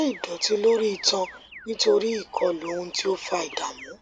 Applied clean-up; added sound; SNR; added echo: none; Alarm; 20 dB; none.